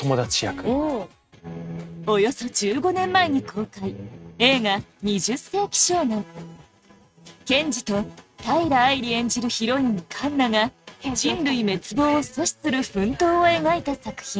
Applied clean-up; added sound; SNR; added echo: neural mask model RNNoise.